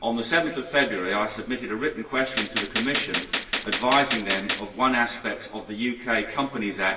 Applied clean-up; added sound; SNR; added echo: none; Gunshot, gunfire; 4 dB; reverberation time 0.9 s.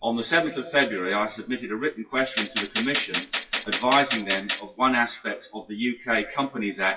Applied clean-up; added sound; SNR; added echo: classical method WPE with log-MMSE.